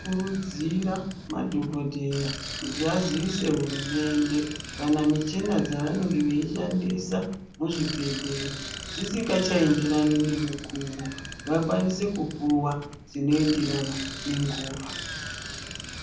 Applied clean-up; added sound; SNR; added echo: none; Bicycle; 11 dB; reverberation time 0.6 s.